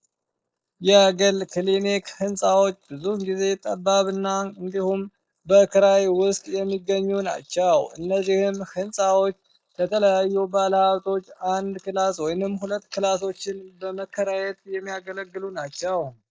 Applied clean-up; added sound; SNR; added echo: neural mask model Resemble Enhance denoiser.